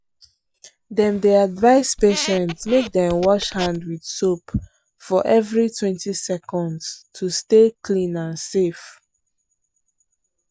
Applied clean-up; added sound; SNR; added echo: none; Squeak; 12 dB; none.